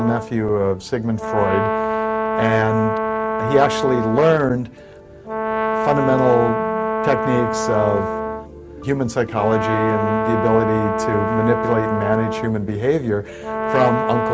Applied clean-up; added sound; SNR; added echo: none; Brass instrument; 2 dB; none.